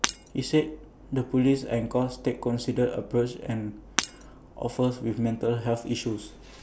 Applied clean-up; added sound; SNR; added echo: none; Shatter; 9 dB; none.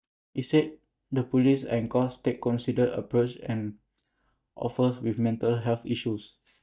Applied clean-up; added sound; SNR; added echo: neural mask model DeepFilterNet 3.